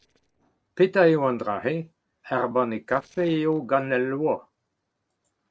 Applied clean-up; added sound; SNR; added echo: neural separator model SepFormer DNS4.